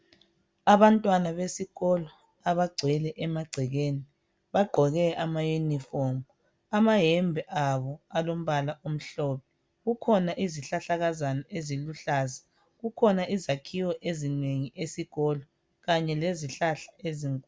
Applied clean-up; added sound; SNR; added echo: none; none; none; none.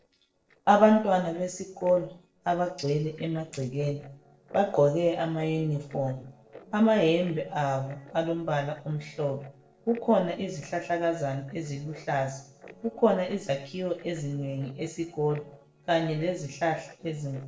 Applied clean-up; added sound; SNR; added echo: neural separator model SepFormer DNS4.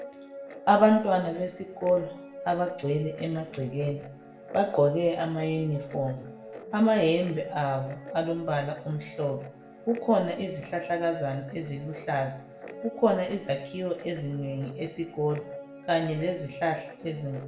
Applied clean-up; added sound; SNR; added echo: none; Guitar; 14 dB; reverberation time 0.6 s.